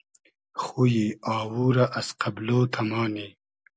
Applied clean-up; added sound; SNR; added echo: none; none; none; none.